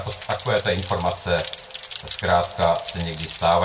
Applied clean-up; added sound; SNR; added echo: none; Rain; 8 dB; reverberation time 0.2 s.